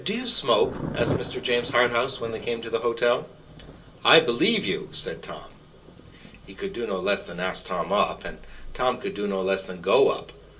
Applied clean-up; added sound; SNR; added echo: none; Thunder; 14 dB; reverberation time 0.2 s.